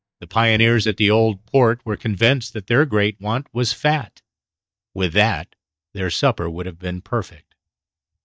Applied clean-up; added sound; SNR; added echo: neural mask model DeepFilterNet 3.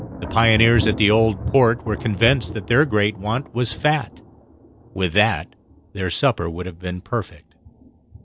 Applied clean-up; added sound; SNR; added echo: none; Thunder; 12 dB; none.